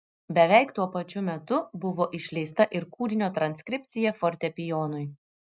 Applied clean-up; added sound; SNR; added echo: none; none; none; none.